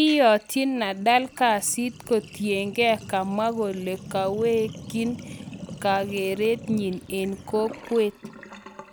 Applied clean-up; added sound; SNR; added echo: none; Sink (filling or washing); 16 dB; none.